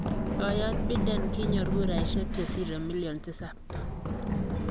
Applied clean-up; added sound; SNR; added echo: none; Run; -4 dB; none.